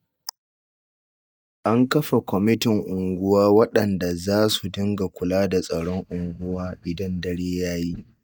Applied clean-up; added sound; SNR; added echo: neural mask model DeepFilterNet 3.